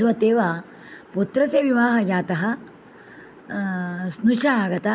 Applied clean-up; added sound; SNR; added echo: none; none; none; none.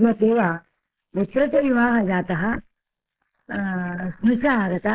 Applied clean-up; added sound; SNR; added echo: neural mask model Resemble Enhance denoiser.